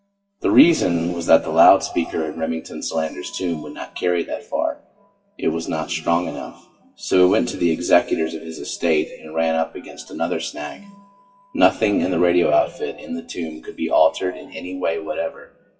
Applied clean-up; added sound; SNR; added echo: classical method WPE with log-MMSE.